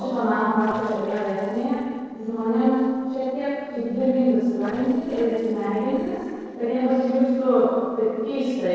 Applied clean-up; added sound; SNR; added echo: neural separator model SepFormer DNS4.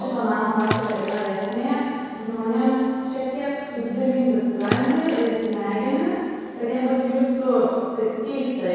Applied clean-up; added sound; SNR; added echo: none; Water / Splash, splatter; 13 dB; reverberation time 2.0 s.